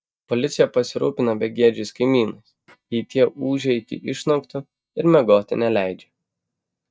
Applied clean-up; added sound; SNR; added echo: neural mask model DeepFilterNet 3.